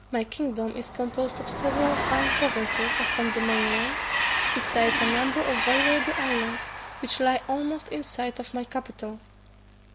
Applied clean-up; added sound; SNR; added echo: none; Train; 0 dB; none.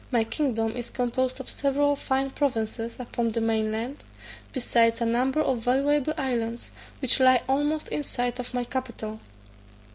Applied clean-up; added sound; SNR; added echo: none; none; none; none.